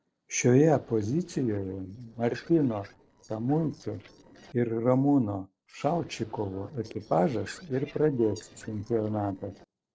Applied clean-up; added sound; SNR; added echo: neural separator model SepFormer DNS4.